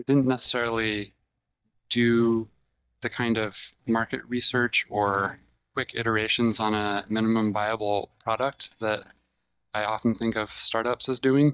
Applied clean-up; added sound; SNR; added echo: neural mask model DeepFilterNet 3.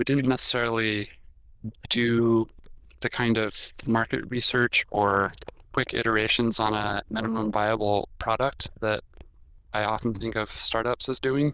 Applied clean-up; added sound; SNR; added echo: neural diffusion model UNIVERSE++.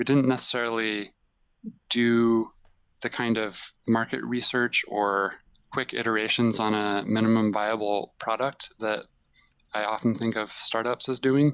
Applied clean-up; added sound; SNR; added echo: none; none; none; none.